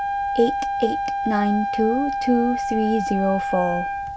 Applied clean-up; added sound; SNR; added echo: none; Wind instrument, woodwind instrument; 2 dB; none.